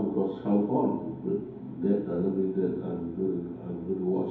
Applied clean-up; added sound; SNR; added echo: none; none; none; reverberation time 2.2 s.